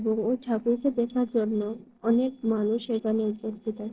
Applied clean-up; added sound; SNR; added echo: neural separator model SepFormer DNS4.